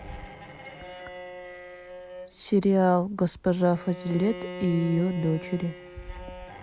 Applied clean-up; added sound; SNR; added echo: none; Bowed string instrument; 14 dB; none.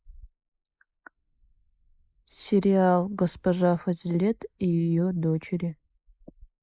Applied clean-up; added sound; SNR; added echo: neural mask model Resemble Enhance denoiser.